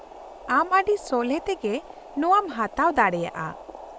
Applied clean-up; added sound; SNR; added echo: none; Boiling; 17 dB; none.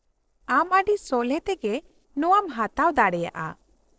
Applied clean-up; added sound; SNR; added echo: neural separator model SepFormer DNS4.